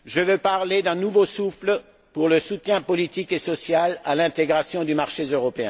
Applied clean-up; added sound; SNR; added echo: none; none; none; none.